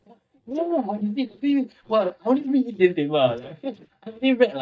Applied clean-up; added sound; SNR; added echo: neural mask model DeepFilterNet 3.